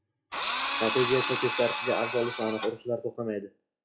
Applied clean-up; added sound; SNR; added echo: classical method log-MMSE.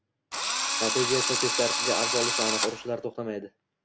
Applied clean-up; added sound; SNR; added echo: none; Drill; -3 dB; none.